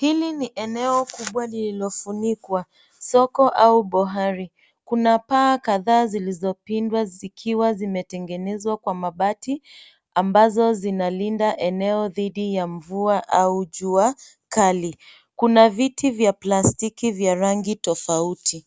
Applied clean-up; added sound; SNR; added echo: none; none; none; none.